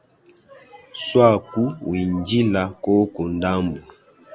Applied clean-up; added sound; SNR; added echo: none; none; none; none.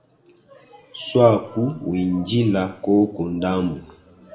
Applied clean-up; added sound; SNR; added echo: none; none; none; reverberation time 1.1 s.